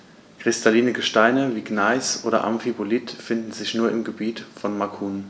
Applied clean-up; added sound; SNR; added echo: none; none; none; none.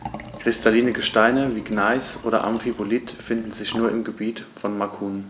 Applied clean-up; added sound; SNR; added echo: none; Liquid; 17 dB; none.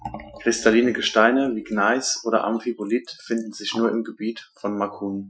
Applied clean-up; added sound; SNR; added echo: classical method Wiener filter.